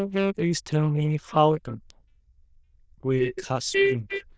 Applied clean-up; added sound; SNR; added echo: neural diffusion model UNIVERSE++.